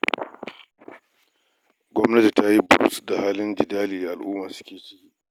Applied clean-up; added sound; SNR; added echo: none; none; none; none.